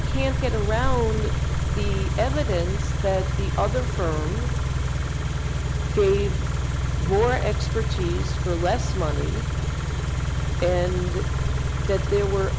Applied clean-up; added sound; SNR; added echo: none; Idling / Car; -4 dB; none.